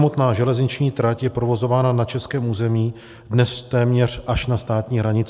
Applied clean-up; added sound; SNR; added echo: none; none; none; none.